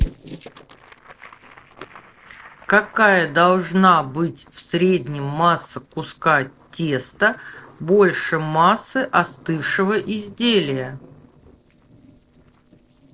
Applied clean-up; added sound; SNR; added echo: neural separator model SepFormer DNS4.